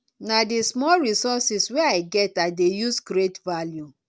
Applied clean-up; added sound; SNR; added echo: none; none; none; none.